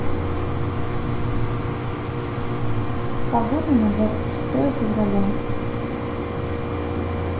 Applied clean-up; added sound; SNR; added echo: none; Mechanisms; -4 dB; reverberation time 0.5 s.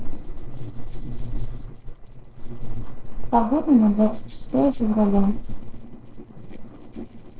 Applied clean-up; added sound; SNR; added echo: neural separator model SepFormer DNS4.